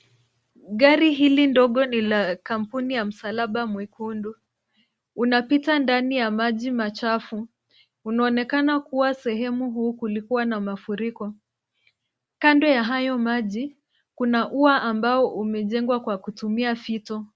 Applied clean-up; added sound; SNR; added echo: none; none; none; none.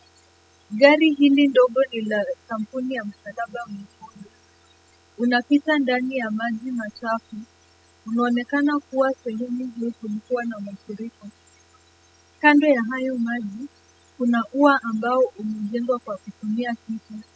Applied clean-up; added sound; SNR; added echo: classical method spectral subtraction.